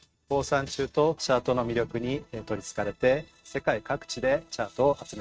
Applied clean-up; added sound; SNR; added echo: neural mask model RNNoise.